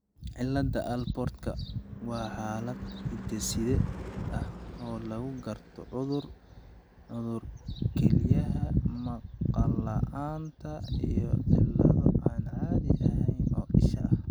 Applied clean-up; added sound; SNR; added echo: none; Car passing by / Engine / Truck; 19 dB; none.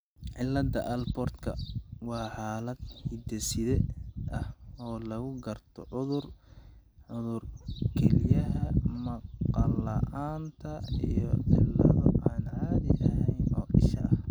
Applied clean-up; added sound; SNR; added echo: none; none; none; none.